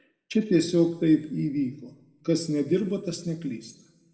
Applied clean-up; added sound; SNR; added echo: none; none; none; reverberation time 1.0 s.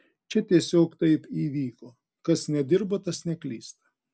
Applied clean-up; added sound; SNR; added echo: none; none; none; none.